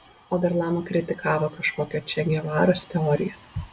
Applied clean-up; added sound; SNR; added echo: none; none; none; none.